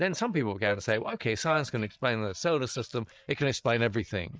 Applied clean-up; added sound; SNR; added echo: neural mask model DeepFilterNet 3.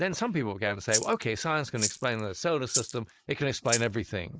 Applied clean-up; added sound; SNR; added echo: neural mask model Resemble Enhance denoiser.